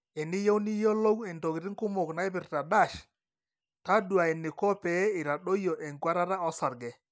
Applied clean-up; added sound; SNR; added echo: none; none; none; none.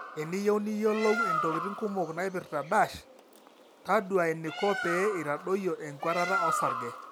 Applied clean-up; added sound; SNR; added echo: none; Bird; 6 dB; none.